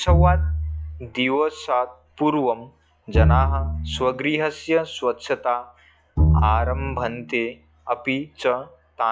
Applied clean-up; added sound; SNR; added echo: classical method log-MMSE.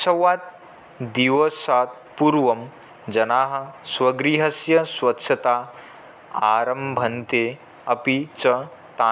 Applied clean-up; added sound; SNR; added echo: none; none; none; none.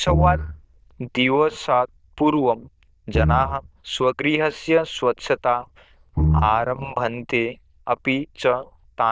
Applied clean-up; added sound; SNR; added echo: neural diffusion model UNIVERSE++.